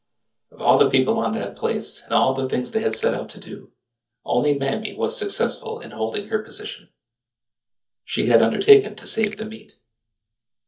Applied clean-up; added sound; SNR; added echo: neural mask model DeepFilterNet 3.